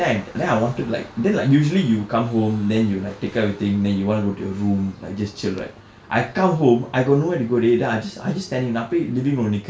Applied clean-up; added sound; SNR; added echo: none; none; none; none.